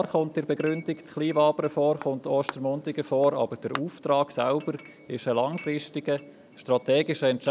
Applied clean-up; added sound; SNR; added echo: none; Chink, clink; 19 dB; none.